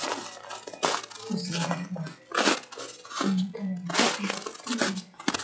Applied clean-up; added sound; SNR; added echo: classical method WPE with log-MMSE.